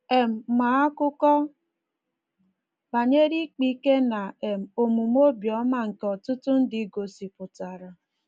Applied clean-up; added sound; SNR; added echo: none; none; none; none.